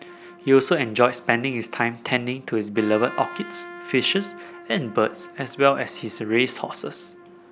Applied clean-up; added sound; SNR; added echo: none; Trumpet; 19 dB; none.